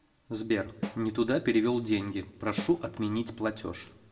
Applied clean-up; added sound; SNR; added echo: none; Snare drum; 13 dB; reverberation time 0.8 s.